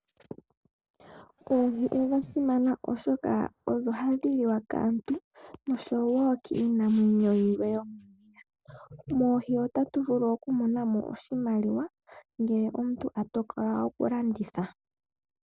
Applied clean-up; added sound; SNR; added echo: neural separator model SepFormer DNS4.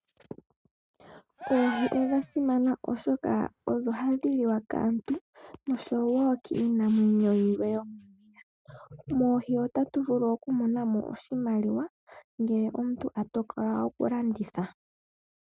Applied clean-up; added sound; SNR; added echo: neural mask model RNNoise.